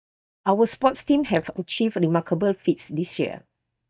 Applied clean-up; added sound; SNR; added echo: neural mask model DeepFilterNet 3.